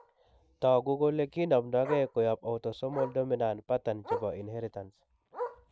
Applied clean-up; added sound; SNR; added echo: none; Bark; 13 dB; none.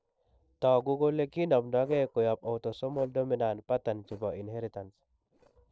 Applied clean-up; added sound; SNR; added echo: neural separator model SepFormer DNS4.